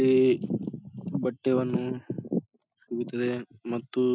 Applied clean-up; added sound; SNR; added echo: none; none; none; none.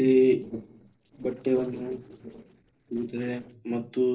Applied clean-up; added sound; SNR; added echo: neural separator model SepFormer DNS4.